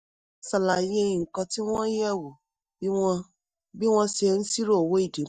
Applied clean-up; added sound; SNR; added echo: neural mask model DeepFilterNet 3.